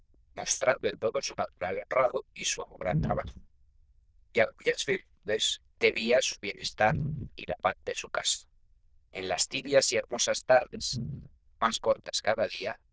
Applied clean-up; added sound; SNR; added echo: neural diffusion model UNIVERSE++.